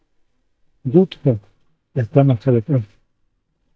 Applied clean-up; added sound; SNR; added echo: neural mask model DeepFilterNet 3.